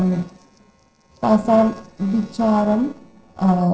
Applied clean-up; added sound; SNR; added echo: neural separator model SepFormer DNS4.